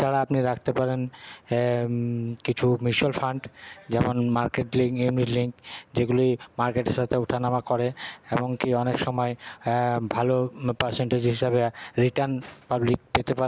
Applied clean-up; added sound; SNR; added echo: none; none; none; none.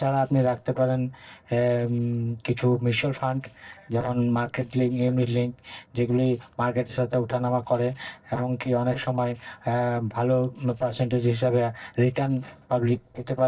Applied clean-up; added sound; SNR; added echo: neural separator model SepFormer DNS4.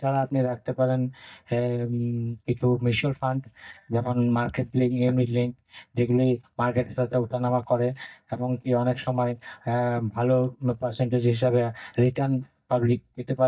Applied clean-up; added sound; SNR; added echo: neural mask model DeepFilterNet 3.